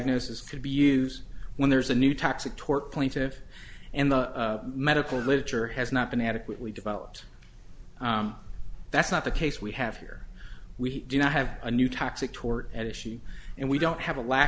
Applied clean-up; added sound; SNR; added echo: none; Cough; 17 dB; none.